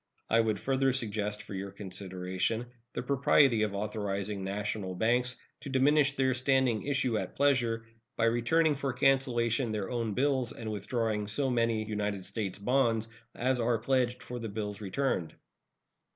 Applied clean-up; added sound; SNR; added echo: none; none; none; none.